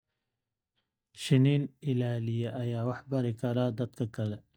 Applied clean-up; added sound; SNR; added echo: neural mask model DeepFilterNet 3.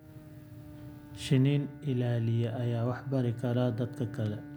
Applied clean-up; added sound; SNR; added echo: none; Bowed string instrument; 17 dB; none.